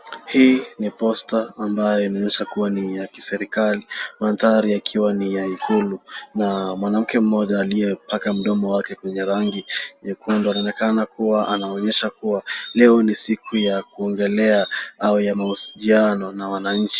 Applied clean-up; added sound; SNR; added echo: none; none; none; none.